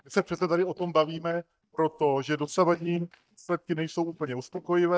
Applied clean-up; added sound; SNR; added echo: neural mask model DeepFilterNet 3.